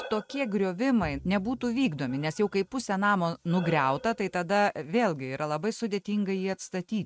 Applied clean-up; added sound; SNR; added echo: neural mask model RNNoise.